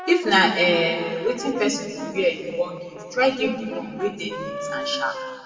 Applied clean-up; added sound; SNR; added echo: none; Brass instrument; 12 dB; reverberation time 2.2 s.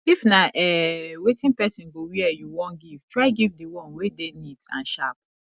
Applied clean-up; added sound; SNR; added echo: none; none; none; none.